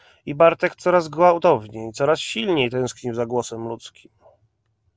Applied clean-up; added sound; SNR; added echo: none; none; none; none.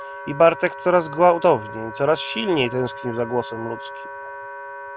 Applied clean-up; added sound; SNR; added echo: none; Wind instrument, woodwind instrument; 13 dB; none.